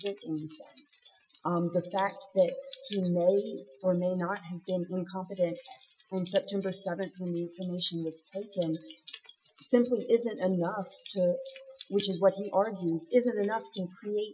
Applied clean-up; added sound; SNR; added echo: classical method Wiener filter.